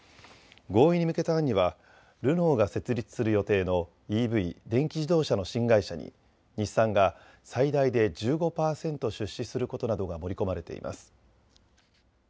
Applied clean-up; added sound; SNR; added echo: none; none; none; none.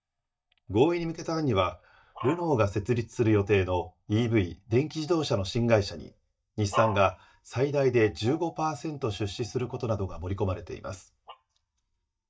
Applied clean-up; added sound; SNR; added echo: neural mask model DeepFilterNet 3.